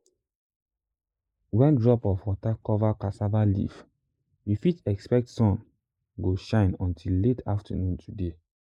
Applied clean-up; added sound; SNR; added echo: neural mask model Resemble Enhance denoiser.